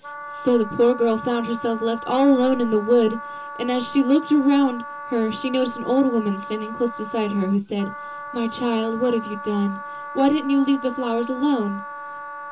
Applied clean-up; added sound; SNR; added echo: none; Wind instrument, woodwind instrument; 12 dB; reverberation time 0.2 s.